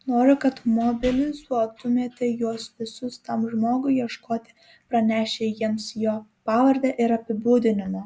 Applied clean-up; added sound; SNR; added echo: none; none; none; none.